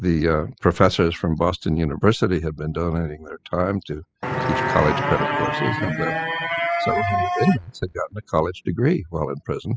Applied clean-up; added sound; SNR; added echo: classical method spectral subtraction.